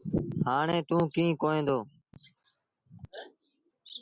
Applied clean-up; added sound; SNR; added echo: none; none; none; none.